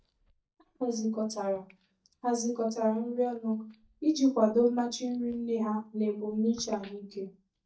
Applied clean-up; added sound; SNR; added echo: neural mask model DeepFilterNet 3.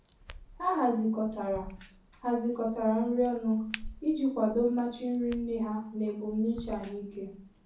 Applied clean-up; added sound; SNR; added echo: none; Crack; 17 dB; reverberation time 0.6 s.